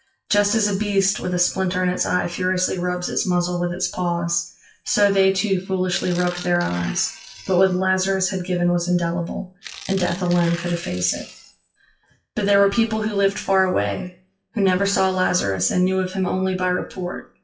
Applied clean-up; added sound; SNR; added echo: classical method WPE with log-MMSE.